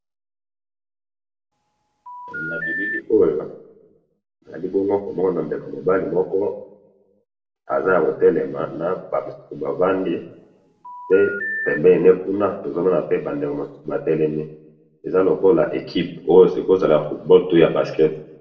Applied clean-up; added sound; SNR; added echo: none; Telephone; 10 dB; reverberation time 0.5 s.